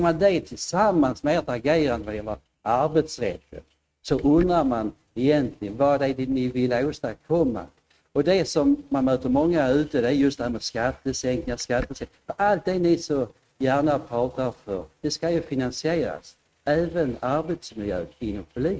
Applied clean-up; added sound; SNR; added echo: neural mask model RNNoise.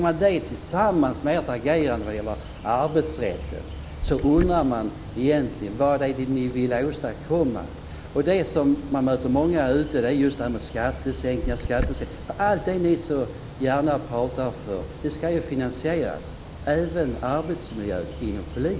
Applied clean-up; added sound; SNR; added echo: none; Bird; 11 dB; none.